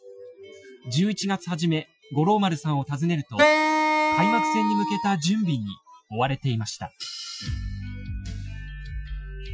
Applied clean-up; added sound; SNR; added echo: classical method Wiener filter.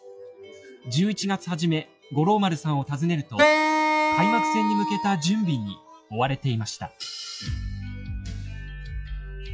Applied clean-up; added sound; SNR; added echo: classical method log-MMSE.